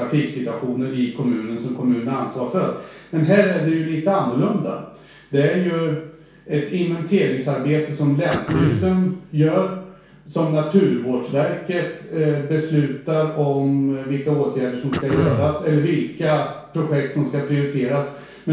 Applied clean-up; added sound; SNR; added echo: none; Cough; 6 dB; reverberation time 0.6 s.